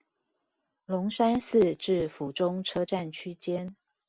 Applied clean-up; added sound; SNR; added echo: none; none; none; none.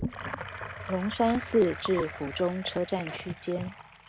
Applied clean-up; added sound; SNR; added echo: none; Sink (filling or washing) / Gurgling; 9 dB; none.